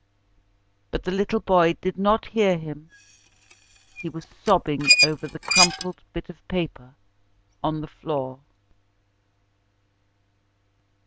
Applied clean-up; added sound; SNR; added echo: none; Squeak; -3 dB; none.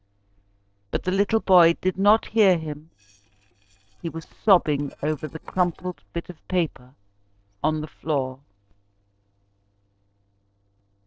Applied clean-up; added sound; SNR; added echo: neural separator model SepFormer DNS4.